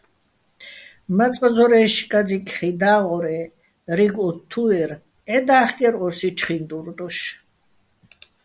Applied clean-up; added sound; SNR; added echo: none; none; none; none.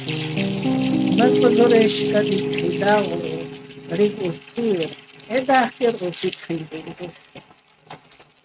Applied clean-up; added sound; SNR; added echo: neural mask model RNNoise.